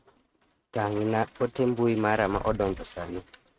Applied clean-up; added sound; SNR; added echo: neural mask model RNNoise.